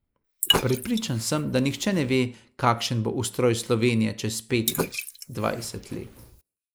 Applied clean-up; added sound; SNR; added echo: neural mask model Resemble Enhance denoiser.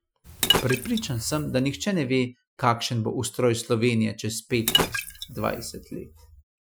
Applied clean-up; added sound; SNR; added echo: classical method Wiener filter.